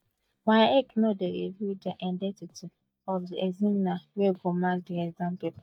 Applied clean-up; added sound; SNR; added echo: neural mask model DeepFilterNet 3.